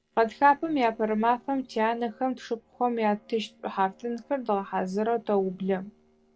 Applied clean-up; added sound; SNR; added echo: neural separator model SepFormer DNS4.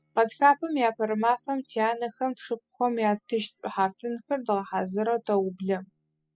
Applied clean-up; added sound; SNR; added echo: classical method spectral subtraction.